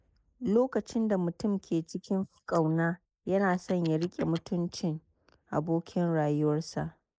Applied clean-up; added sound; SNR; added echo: neural mask model Resemble Enhance denoiser.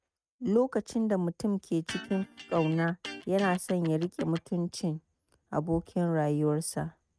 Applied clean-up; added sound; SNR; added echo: neural mask model RNNoise.